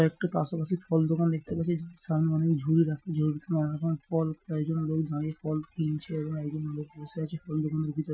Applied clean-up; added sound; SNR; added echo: classical method Wiener filter.